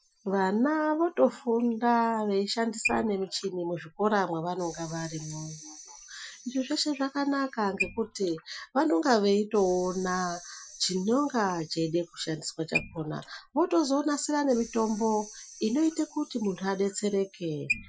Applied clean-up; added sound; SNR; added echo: classical method Wiener filter.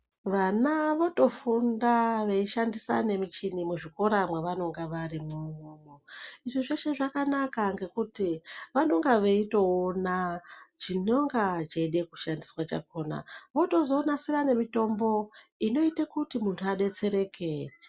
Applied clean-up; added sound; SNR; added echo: none; none; none; none.